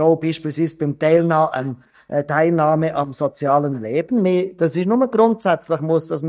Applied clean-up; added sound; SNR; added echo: neural mask model DeepFilterNet 3.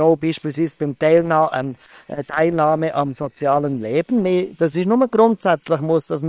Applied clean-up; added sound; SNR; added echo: neural separator model SepFormer WHAM!.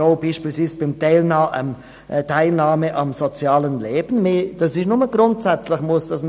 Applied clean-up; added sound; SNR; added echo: none; none; none; none.